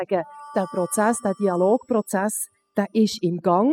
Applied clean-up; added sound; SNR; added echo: classical method spectral subtraction.